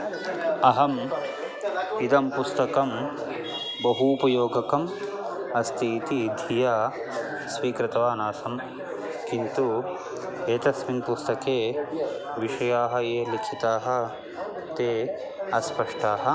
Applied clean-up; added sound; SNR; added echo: none; none; none; none.